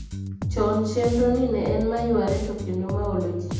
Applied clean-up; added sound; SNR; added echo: none; Bass guitar; 5 dB; reverberation time 0.8 s.